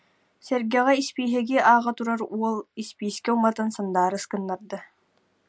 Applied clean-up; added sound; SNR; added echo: none; none; none; none.